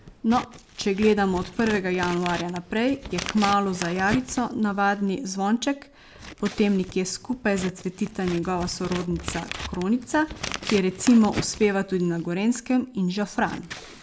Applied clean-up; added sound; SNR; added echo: none; Scissors; 13 dB; none.